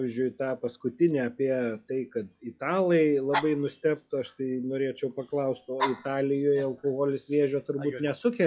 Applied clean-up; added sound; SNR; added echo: classical method log-MMSE.